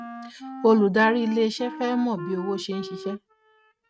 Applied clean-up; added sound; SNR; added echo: neural mask model RNNoise.